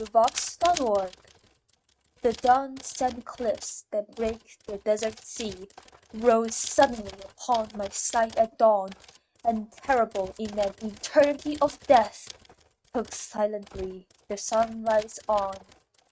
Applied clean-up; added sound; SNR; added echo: neural mask model RNNoise.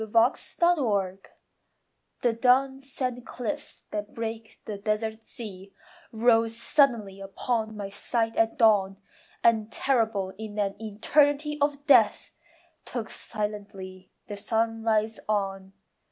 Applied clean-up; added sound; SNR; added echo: none; none; none; none.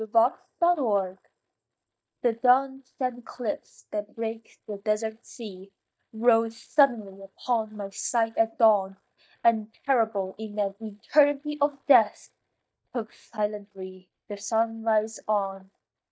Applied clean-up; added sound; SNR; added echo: neural mask model DeepFilterNet 3.